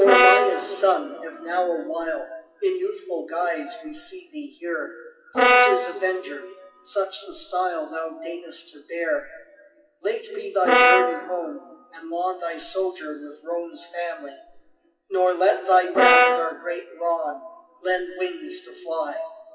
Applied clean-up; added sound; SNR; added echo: classical method WPE with log-MMSE.